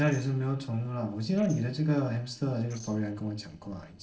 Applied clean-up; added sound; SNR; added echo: neural separator model SepFormer DNS4.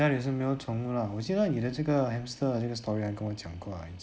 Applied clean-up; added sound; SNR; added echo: none; none; none; none.